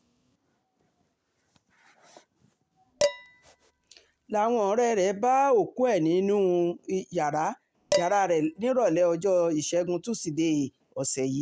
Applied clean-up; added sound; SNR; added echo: none; Dishes, pots, and pans; 8 dB; none.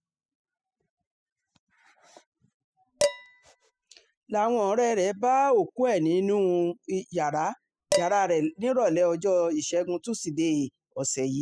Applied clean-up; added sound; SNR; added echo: classical method spectral subtraction.